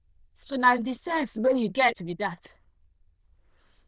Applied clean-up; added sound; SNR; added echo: neural diffusion model UNIVERSE++.